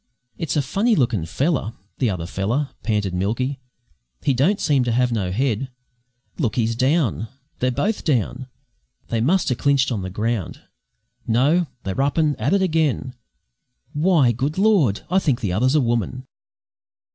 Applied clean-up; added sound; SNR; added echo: none; none; none; none.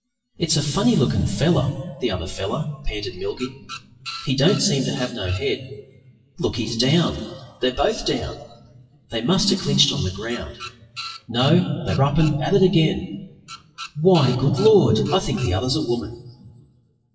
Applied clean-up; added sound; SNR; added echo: classical method WPE with log-MMSE.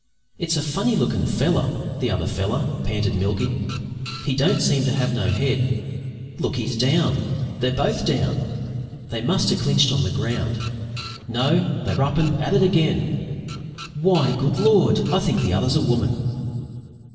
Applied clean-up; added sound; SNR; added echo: none; Printer; 18 dB; reverberation time 2.5 s.